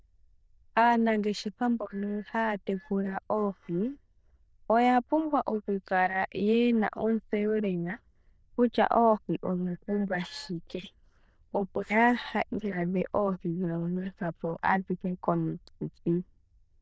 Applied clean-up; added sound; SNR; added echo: neural diffusion model UNIVERSE++.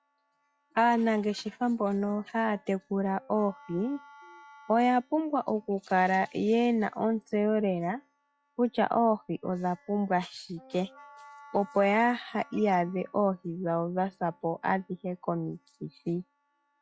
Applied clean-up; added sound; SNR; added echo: classical method log-MMSE.